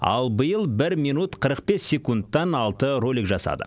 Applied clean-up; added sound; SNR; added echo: none; none; none; none.